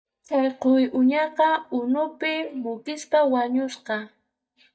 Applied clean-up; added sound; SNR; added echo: neural mask model DeepFilterNet 3.